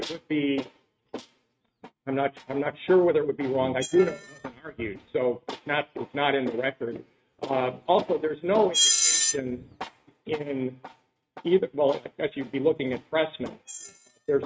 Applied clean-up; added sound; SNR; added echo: neural mask model RNNoise.